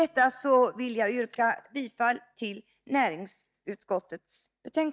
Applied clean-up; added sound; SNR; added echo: neural mask model DeepFilterNet 3.